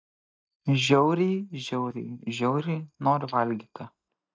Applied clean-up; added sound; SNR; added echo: neural mask model DeepFilterNet 3.